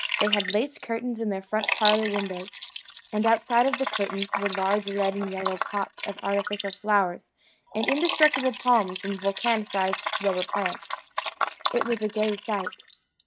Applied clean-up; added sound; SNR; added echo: neural mask model RNNoise.